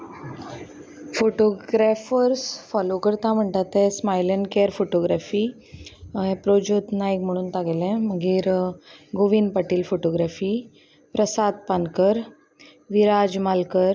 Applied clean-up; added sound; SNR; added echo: none; none; none; none.